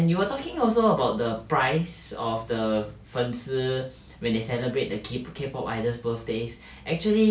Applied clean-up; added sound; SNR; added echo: none; none; none; none.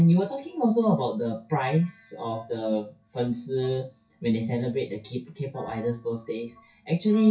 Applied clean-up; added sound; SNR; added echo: classical method WPE with log-MMSE.